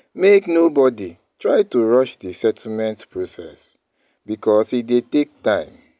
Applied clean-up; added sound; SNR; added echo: none; none; none; none.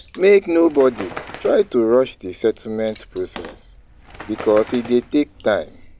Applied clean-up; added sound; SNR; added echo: none; Water / Splash, splatter + Bird; 19 dB; none.